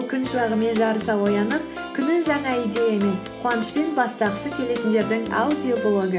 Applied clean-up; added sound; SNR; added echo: none; none; none; none.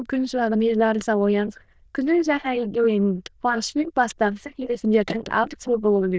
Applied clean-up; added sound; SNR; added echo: neural diffusion model UNIVERSE++.